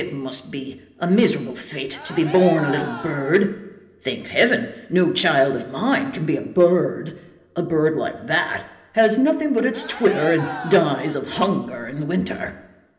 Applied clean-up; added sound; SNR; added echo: none; Cheering; 13 dB; reverberation time 0.8 s.